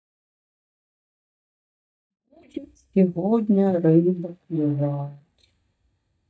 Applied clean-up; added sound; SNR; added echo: neural mask model DeepFilterNet 3.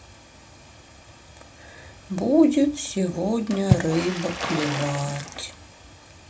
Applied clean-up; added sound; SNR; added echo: none; Water / Splash, splatter; 7 dB; reverberation time 0.2 s.